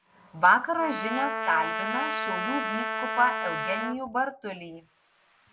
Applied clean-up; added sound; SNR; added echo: none; Trumpet; 4 dB; none.